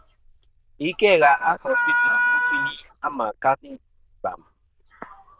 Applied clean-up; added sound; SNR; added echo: neural diffusion model UNIVERSE++.